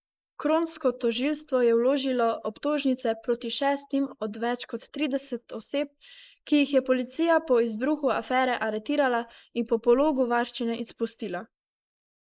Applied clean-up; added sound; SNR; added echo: neural mask model Resemble Enhance denoiser.